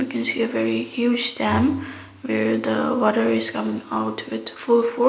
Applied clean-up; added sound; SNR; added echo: none; Bowed string instrument; 16 dB; none.